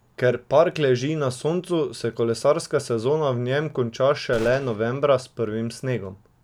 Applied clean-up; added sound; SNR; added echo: none; Gunshot, gunfire; 19 dB; none.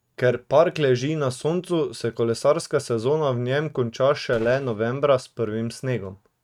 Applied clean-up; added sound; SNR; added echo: neural mask model RNNoise.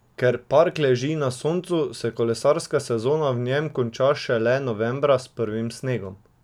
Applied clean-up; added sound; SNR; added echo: none; none; none; none.